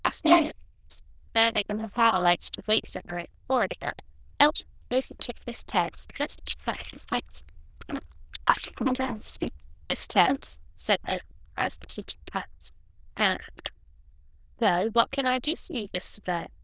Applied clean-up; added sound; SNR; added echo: neural diffusion model UNIVERSE++.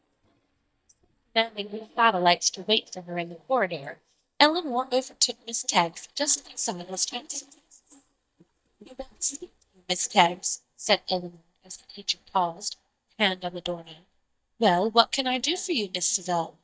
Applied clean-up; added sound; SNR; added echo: neural mask model DeepFilterNet 3.